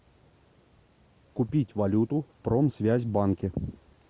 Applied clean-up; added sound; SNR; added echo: none; none; none; none.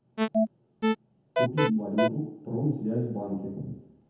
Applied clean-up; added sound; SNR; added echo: none; Alarm; -5 dB; reverberation time 1.0 s.